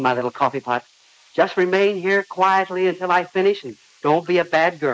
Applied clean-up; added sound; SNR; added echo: neural mask model Resemble Enhance denoiser.